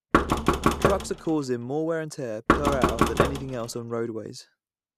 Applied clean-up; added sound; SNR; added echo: none; Knock; -4 dB; none.